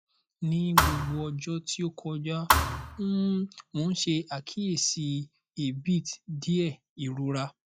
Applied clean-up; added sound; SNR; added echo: classical method log-MMSE.